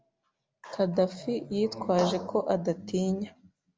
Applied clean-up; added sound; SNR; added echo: none; none; none; none.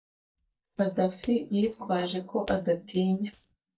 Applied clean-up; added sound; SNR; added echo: neural mask model DeepFilterNet 3.